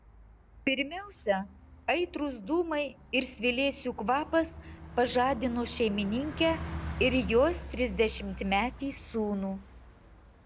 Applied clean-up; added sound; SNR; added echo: none; Bus; 12 dB; none.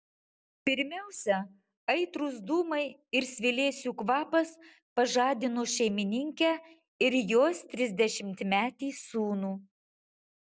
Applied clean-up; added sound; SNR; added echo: none; none; none; none.